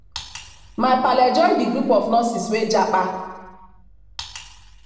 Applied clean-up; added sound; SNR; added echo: none; none; none; reverberation time 1.1 s.